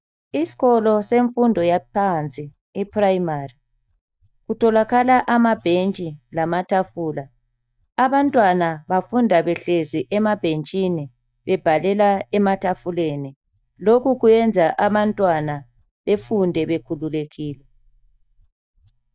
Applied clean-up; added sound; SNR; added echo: neural mask model DeepFilterNet 3.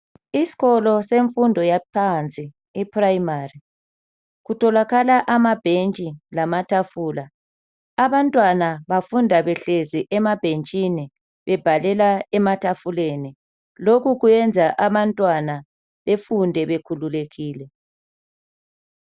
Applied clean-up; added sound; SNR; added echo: none; none; none; none.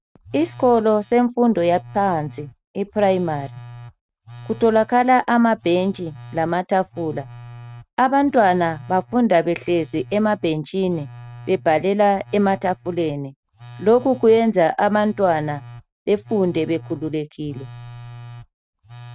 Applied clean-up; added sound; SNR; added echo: neural mask model RNNoise.